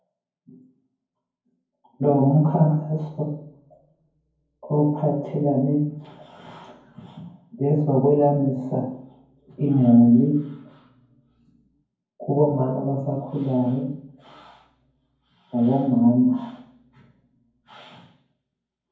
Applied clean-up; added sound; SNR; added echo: none; none; none; reverberation time 0.9 s.